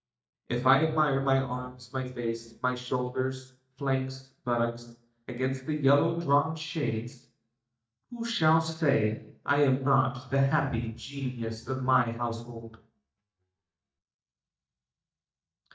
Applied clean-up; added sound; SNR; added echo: neural mask model DeepFilterNet 3.